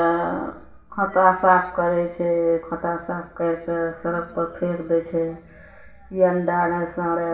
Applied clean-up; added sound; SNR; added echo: none; none; none; reverberation time 0.8 s.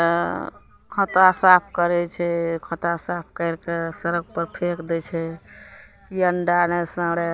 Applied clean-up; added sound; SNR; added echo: none; none; none; none.